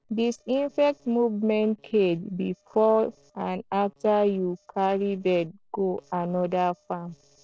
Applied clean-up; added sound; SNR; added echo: neural separator model SepFormer DNS4.